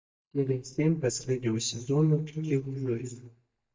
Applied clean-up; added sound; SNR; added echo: neural mask model DeepFilterNet 3.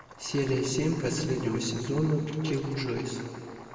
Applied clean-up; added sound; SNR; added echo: none; Boiling; 17 dB; reverberation time 2.1 s.